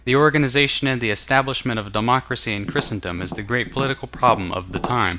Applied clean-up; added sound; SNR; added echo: none; Tap; 12 dB; none.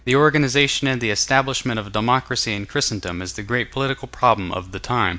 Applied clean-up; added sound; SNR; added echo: none; none; none; none.